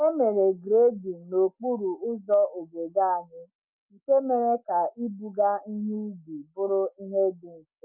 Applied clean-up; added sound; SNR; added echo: none; none; none; none.